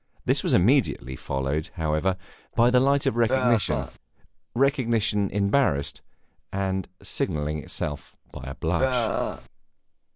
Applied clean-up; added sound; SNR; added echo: neural mask model Resemble Enhance denoiser.